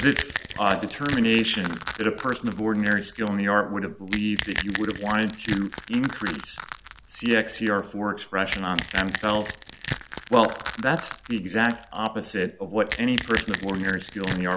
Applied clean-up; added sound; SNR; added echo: none; Crack / Crushing; 6 dB; none.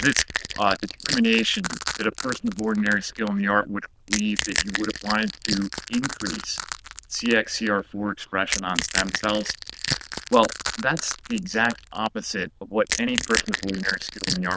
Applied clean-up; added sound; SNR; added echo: neural diffusion model UNIVERSE++.